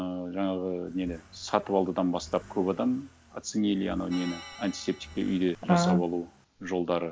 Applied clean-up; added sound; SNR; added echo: none; Organ + Accelerating, revving, vroom / Car; 20 dB; none.